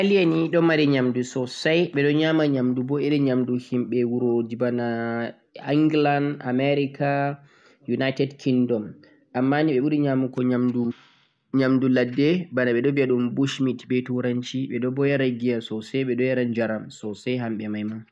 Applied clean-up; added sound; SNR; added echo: none; none; none; none.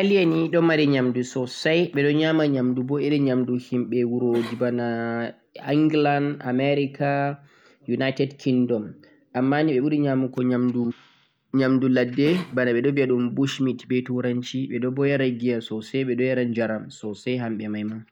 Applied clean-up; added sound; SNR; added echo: none; Cough; 20 dB; none.